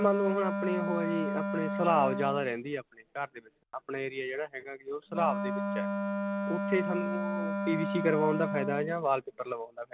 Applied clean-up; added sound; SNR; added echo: none; Wind instrument, woodwind instrument; 2 dB; none.